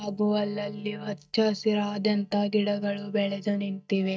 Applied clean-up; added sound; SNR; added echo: neural mask model DeepFilterNet 3.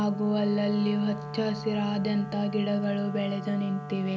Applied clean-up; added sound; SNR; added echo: none; Wind instrument, woodwind instrument; 11 dB; none.